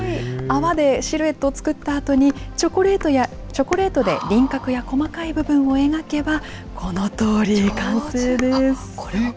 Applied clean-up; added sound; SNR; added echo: none; Dishes, pots, and pans; 19 dB; none.